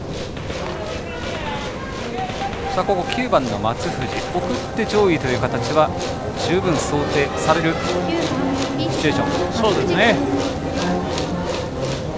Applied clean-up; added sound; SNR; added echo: none; Domestic sounds, home sounds + Gunshot, gunfire; 12 dB; none.